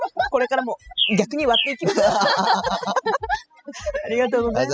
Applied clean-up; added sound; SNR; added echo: classical method spectral subtraction.